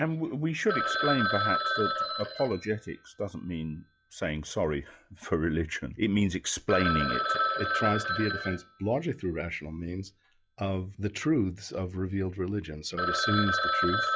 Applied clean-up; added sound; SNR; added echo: classical method log-MMSE.